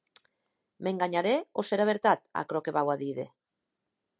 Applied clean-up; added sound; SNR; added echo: none; none; none; none.